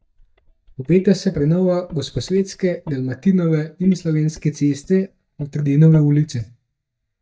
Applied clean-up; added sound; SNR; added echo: neural mask model DeepFilterNet 3.